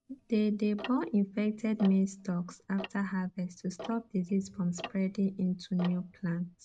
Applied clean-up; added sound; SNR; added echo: neural mask model RNNoise.